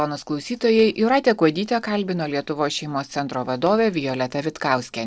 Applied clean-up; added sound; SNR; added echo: neural separator model SepFormer DNS4.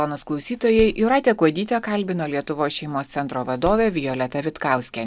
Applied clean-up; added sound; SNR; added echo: none; Door; 19 dB; none.